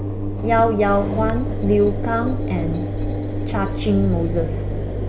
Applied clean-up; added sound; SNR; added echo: none; Engine; 1 dB; none.